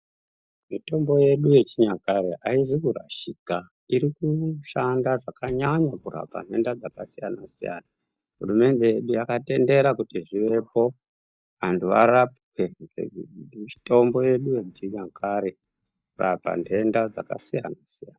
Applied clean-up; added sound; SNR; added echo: neural mask model DeepFilterNet 3.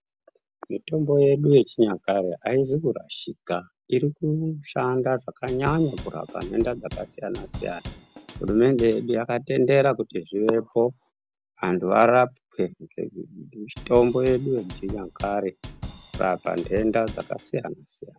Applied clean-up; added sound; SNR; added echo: none; Drum / Drum kit; 14 dB; none.